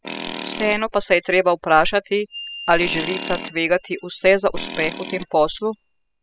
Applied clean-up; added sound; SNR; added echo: classical method spectral subtraction.